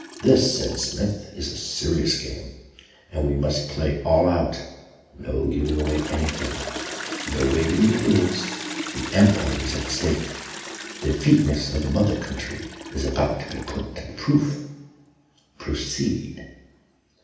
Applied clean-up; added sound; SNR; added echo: none; Toilet flush; 12 dB; reverberation time 0.9 s.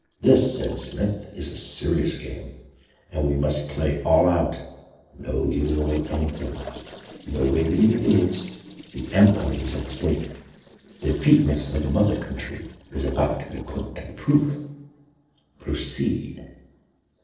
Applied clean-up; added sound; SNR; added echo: neural separator model SepFormer DNS4.